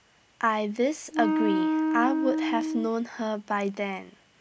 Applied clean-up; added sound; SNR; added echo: none; Wind instrument, woodwind instrument; -2 dB; none.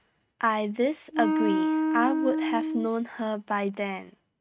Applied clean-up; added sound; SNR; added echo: neural mask model RNNoise.